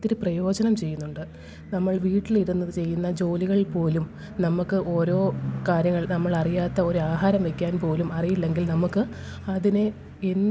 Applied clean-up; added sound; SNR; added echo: none; none; none; none.